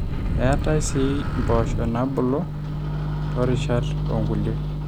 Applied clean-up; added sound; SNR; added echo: none; Microwave oven; -1 dB; none.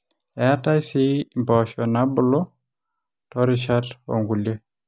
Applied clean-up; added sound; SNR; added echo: none; none; none; none.